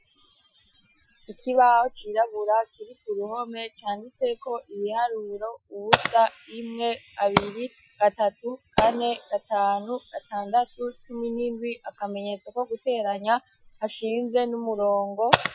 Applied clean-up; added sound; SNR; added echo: classical method Wiener filter.